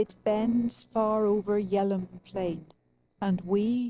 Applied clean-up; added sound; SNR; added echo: neural separator model SepFormer DNS4.